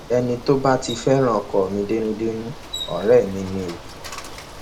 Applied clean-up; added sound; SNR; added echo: none; Bicycle; 14 dB; none.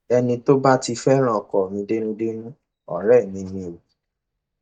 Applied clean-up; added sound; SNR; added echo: neural mask model DeepFilterNet 3.